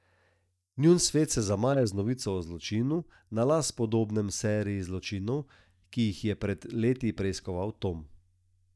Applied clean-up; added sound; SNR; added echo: neural mask model DeepFilterNet 3.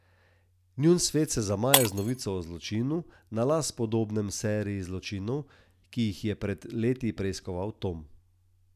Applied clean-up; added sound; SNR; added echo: none; Shatter; 4 dB; none.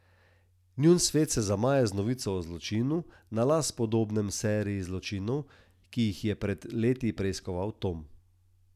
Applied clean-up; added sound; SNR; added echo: none; none; none; none.